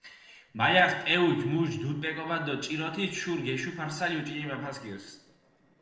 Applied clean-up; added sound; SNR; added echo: neural separator model SepFormer DNS4.